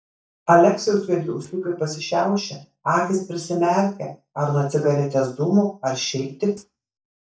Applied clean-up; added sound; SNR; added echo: neural mask model DeepFilterNet 3.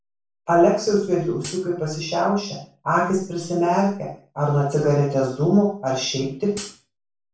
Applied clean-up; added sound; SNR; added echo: none; Hi-hat; 15 dB; reverberation time 0.4 s.